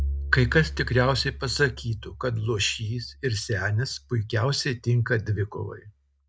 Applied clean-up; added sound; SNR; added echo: none; Bowed string instrument; 11 dB; none.